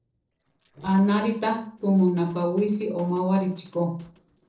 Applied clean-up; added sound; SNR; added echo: neural separator model SepFormer DNS4.